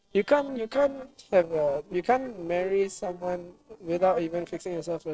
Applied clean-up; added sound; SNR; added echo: neural separator model SepFormer DNS4.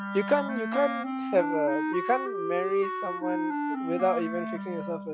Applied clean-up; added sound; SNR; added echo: classical method log-MMSE.